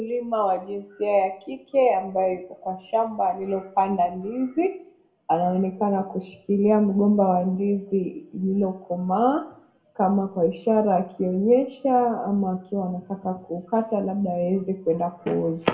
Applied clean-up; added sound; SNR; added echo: none; none; none; reverberation time 0.4 s.